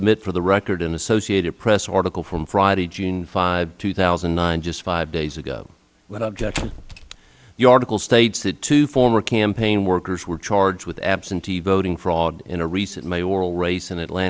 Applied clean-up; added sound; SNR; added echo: none; Squeak / Slam / Wood; 11 dB; none.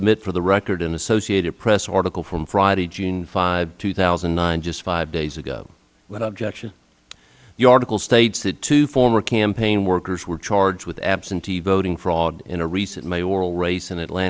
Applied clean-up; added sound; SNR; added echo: none; none; none; none.